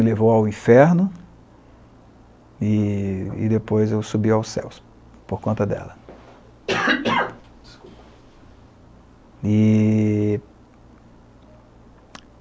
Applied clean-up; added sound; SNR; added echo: none; none; none; none.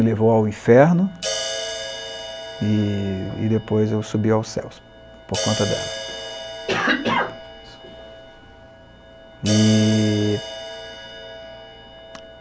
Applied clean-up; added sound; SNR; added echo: none; Crash cymbal; 10 dB; none.